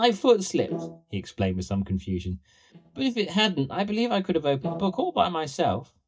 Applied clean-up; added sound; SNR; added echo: neural mask model DeepFilterNet 3.